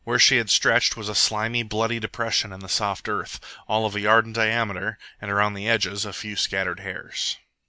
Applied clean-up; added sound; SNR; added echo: none; none; none; none.